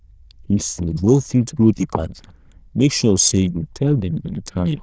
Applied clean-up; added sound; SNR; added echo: neural diffusion model UNIVERSE++.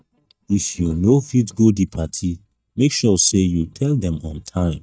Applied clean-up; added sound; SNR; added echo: neural mask model DeepFilterNet 3.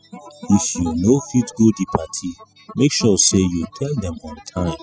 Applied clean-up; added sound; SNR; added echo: classical method spectral subtraction.